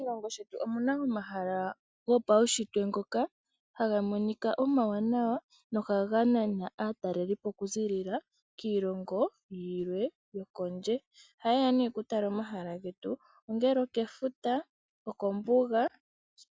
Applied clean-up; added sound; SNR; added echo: none; none; none; none.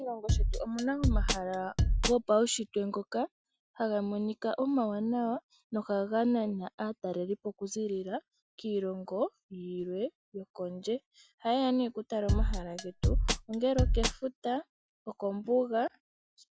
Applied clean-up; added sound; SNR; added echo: none; Drum kit; -4 dB; none.